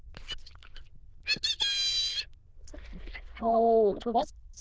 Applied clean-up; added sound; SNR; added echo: neural diffusion model UNIVERSE++.